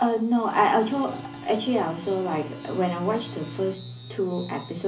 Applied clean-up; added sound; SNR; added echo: none; Organ; 15 dB; reverberation time 0.5 s.